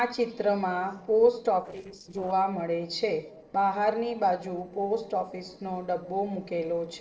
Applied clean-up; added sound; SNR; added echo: neural separator model SepFormer DNS4.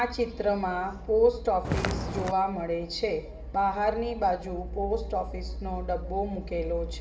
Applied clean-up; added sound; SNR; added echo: none; Walk, footsteps; 2 dB; reverberation time 0.9 s.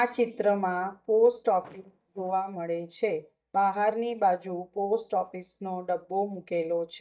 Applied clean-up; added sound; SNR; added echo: neural mask model DeepFilterNet 3.